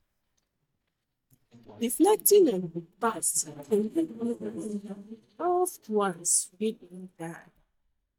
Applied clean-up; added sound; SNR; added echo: neural mask model DeepFilterNet 3.